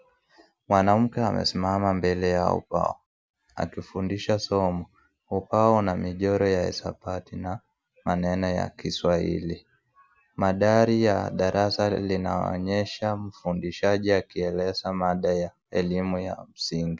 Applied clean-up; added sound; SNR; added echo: none; none; none; none.